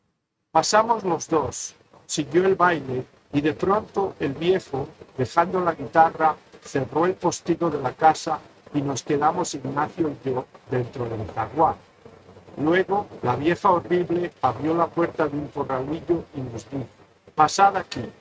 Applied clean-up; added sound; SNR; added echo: neural mask model RNNoise.